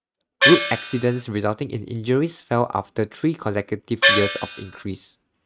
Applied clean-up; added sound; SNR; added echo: neural mask model RNNoise.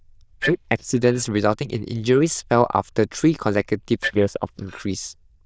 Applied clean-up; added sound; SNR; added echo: neural diffusion model UNIVERSE++.